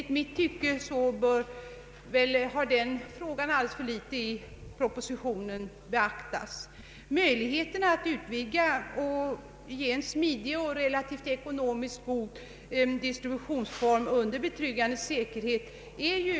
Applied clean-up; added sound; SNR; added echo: none; none; none; none.